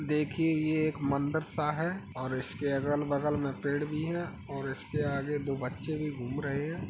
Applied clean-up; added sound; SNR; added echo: none; none; none; none.